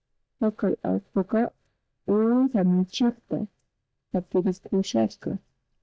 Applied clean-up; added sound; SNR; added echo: neural mask model DeepFilterNet 3.